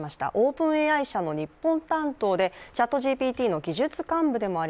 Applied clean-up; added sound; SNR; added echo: none; none; none; none.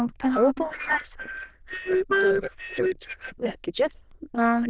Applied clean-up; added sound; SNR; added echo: neural diffusion model UNIVERSE++.